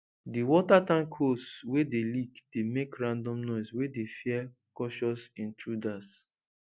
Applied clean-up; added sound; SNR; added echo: none; none; none; none.